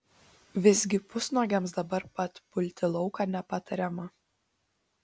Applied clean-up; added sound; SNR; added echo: none; none; none; none.